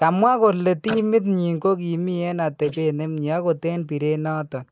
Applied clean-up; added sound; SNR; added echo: neural mask model Resemble Enhance denoiser.